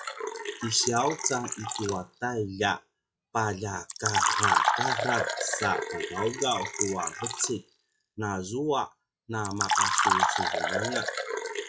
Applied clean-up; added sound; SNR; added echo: classical method log-MMSE.